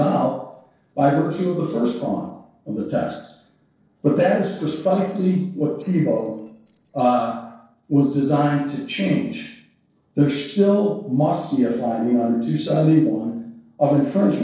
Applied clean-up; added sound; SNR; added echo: neural separator model SepFormer DNS4.